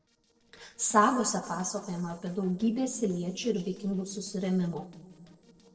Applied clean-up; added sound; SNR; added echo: neural separator model SepFormer DNS4.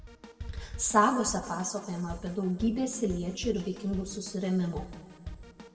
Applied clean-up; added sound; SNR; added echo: none; Drum kit; 13 dB; reverberation time 1.8 s.